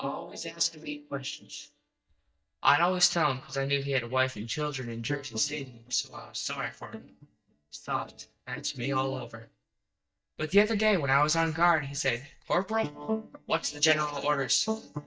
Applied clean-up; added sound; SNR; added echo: neural mask model DeepFilterNet 3.